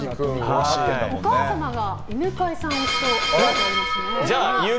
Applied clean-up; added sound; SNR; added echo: none; none; none; none.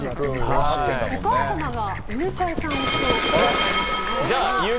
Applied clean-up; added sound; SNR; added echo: none; Fowl; 5 dB; none.